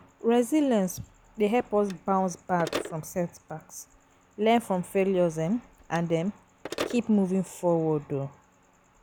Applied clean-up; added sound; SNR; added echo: none; Telephone; 16 dB; none.